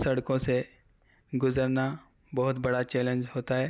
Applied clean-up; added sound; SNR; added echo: none; none; none; none.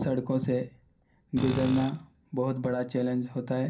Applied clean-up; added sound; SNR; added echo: none; Tools; 8 dB; reverberation time 0.3 s.